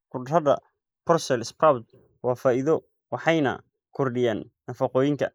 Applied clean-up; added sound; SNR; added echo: neural mask model Resemble Enhance denoiser.